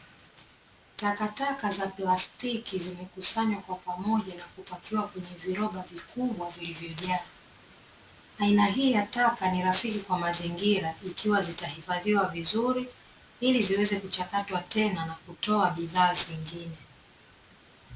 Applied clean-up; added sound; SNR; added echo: none; none; none; none.